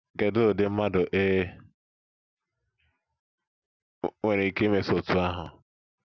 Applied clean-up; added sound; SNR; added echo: none; none; none; none.